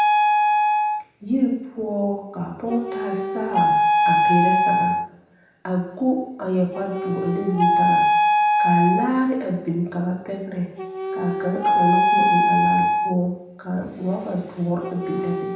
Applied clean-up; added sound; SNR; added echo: none; Wind instrument, woodwind instrument; -3 dB; reverberation time 0.8 s.